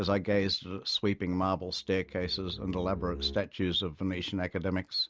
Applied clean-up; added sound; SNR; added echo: neural mask model DeepFilterNet 3.